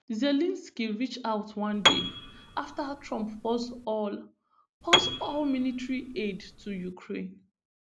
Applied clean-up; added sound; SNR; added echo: none; Piano; -1 dB; none.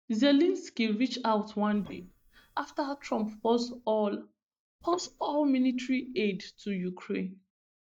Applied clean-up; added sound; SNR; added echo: neural mask model DeepFilterNet 3.